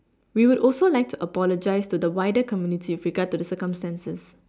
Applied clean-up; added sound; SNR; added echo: none; none; none; none.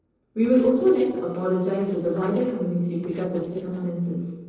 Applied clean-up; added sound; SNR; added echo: neural separator model SepFormer DNS4.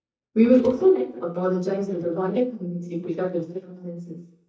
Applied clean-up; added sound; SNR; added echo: neural mask model DeepFilterNet 3.